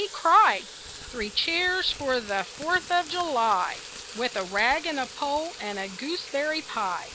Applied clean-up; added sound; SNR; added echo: none; Sink (filling or washing) / Water tap, faucet + Crumpling, crinkling; 15 dB; none.